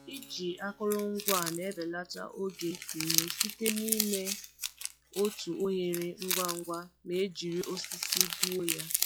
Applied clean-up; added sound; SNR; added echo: classical method log-MMSE.